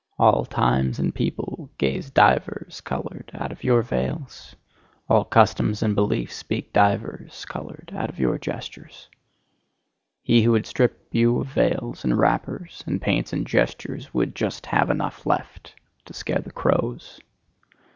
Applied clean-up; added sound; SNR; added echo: none; none; none; none.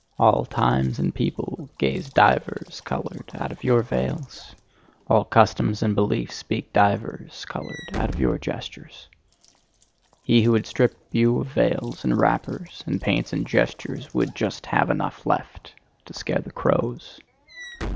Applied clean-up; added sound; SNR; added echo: none; Walk, footsteps / Slam; 18 dB; none.